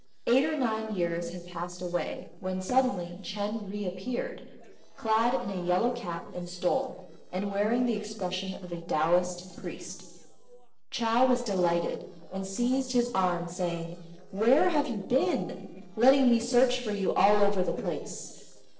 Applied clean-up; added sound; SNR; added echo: neural separator model SepFormer DNS4.